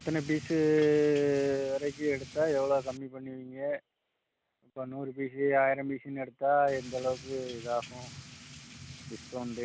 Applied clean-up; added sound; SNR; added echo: none; Drip / Rain; 16 dB; none.